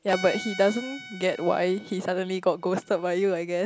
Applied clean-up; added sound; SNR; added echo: none; Bowed string instrument; 16 dB; none.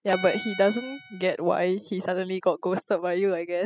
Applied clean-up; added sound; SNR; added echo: classical method spectral subtraction.